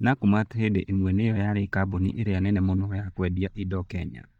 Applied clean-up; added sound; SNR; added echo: neural mask model DeepFilterNet 3.